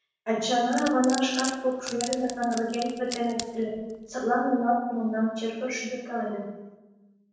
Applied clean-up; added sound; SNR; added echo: none; Wood; 11 dB; reverberation time 1.1 s.